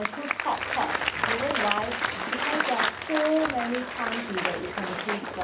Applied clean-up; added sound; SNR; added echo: none; Applause; -1 dB; reverberation time 0.3 s.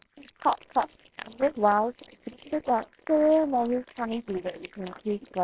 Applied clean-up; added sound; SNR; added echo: neural separator model SepFormer WHAMR!.